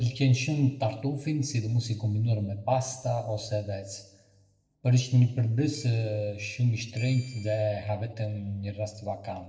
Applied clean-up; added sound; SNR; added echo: neural separator model SepFormer DNS4.